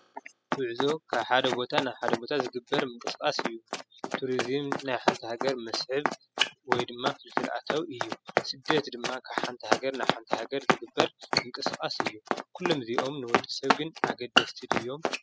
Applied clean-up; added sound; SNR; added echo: classical method spectral subtraction.